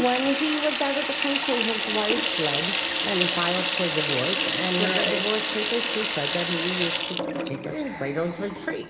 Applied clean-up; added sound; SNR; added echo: none; Sink (filling or washing) / Water tap, faucet; -1 dB; reverberation time 2.3 s.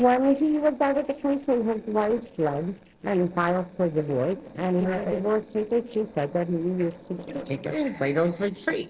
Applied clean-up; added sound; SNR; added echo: neural separator model SepFormer DNS4.